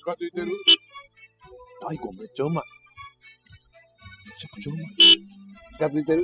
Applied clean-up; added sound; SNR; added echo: classical method spectral subtraction.